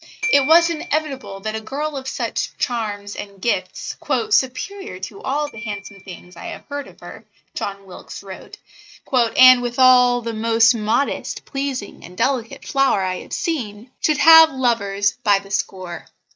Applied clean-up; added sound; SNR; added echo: neural mask model RNNoise.